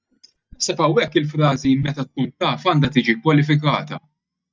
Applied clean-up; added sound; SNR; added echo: neural mask model DeepFilterNet 3.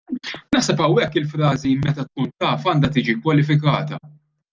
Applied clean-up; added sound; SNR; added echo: none; none; none; none.